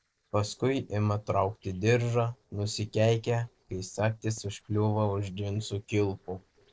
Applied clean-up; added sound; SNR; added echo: neural separator model SepFormer DNS4.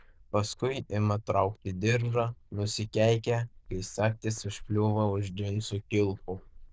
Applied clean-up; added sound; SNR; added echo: neural diffusion model UNIVERSE++.